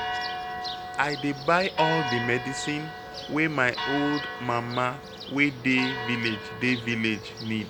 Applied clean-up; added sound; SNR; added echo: none; Church bell; 6 dB; none.